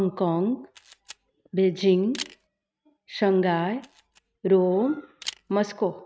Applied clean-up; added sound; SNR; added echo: neural mask model RNNoise.